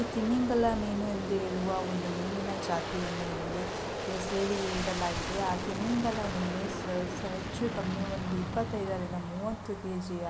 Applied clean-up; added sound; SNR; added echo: none; Aircraft; 5 dB; none.